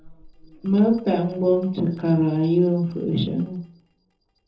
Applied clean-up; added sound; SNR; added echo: neural separator model SepFormer DNS4.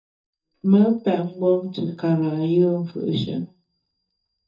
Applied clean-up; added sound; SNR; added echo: neural mask model DeepFilterNet 3.